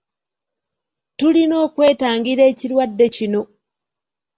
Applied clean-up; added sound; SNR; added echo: none; none; none; none.